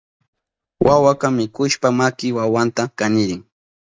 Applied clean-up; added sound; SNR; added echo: neural mask model RNNoise.